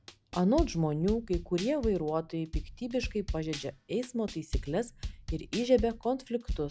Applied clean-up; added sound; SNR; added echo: none; Drum / Drum kit; 8 dB; none.